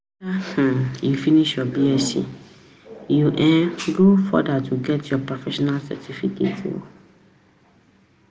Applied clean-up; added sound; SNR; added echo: none; none; none; none.